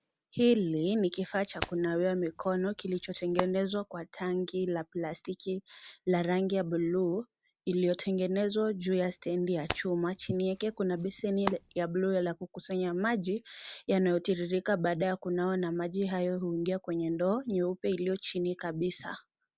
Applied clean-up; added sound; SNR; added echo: none; Hands; 12 dB; none.